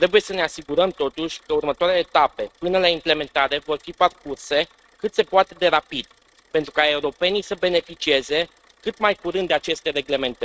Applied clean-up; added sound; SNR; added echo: neural mask model RNNoise.